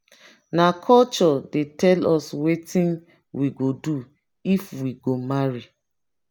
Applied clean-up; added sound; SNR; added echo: none; none; none; none.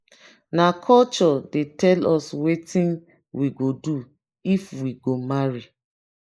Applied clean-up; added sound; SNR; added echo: neural mask model Resemble Enhance denoiser.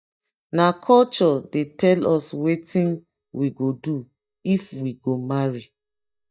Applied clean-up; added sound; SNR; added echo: neural mask model DeepFilterNet 3.